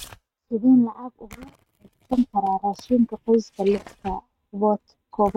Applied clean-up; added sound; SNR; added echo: neural mask model RNNoise.